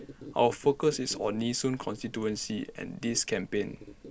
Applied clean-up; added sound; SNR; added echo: none; Squeak; 17 dB; none.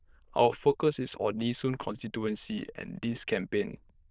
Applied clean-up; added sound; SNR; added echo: neural diffusion model UNIVERSE++.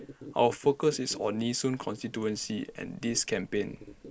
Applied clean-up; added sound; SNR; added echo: neural mask model Resemble Enhance denoiser.